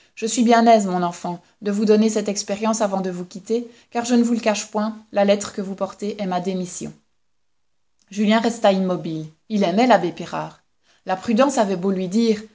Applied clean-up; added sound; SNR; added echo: none; none; none; none.